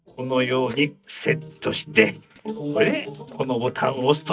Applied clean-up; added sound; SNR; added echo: neural mask model DeepFilterNet 3.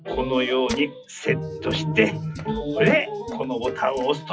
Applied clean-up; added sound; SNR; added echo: classical method WPE with log-MMSE.